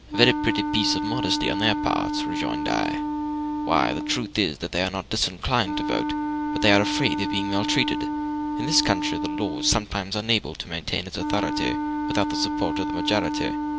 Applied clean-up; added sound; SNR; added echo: none; Wind instrument, woodwind instrument; 2 dB; none.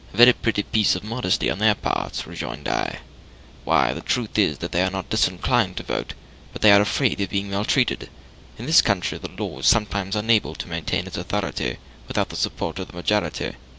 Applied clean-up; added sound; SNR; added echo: none; none; none; none.